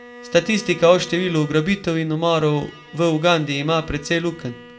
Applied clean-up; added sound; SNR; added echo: none; Bowed string instrument; 20 dB; reverberation time 0.3 s.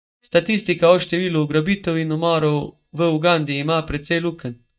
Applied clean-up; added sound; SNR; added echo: neural mask model DeepFilterNet 3.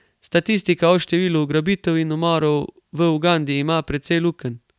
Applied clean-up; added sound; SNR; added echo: none; none; none; none.